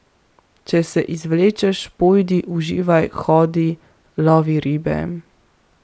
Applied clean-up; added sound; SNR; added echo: none; none; none; none.